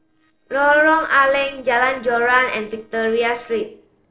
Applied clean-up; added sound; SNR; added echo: neural separator model SepFormer DNS4.